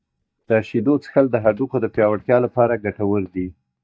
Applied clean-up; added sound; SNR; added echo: neural mask model DeepFilterNet 3.